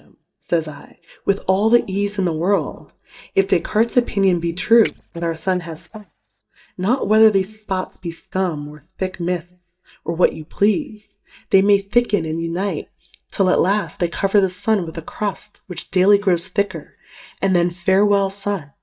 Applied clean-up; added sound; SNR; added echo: neural mask model DeepFilterNet 3.